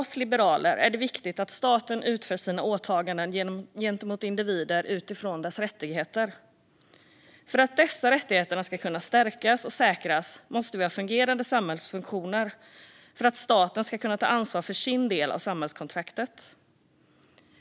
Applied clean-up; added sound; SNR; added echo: none; none; none; none.